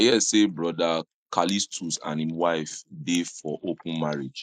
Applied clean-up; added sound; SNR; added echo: neural mask model Resemble Enhance denoiser.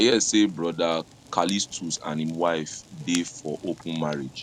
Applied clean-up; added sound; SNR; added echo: none; Fire; 20 dB; none.